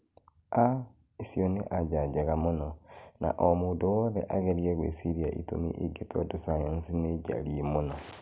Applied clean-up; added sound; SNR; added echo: none; none; none; none.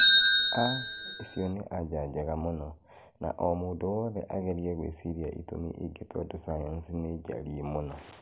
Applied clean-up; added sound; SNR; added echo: none; Bicycle; -4 dB; none.